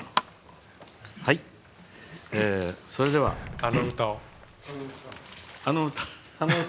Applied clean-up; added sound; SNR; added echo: none; Explosion + Water / Splash, splatter; 17 dB; none.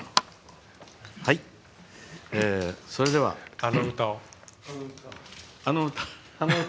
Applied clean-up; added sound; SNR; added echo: none; none; none; none.